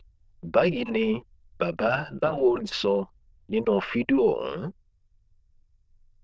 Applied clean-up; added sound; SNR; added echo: neural diffusion model UNIVERSE++.